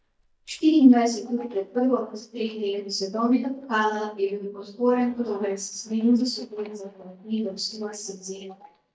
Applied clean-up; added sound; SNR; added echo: neural mask model DeepFilterNet 3.